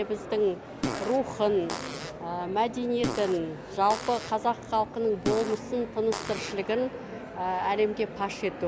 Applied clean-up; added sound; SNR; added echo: none; Fart; 8 dB; none.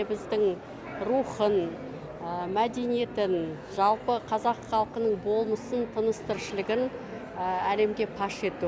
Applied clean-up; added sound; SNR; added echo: none; none; none; none.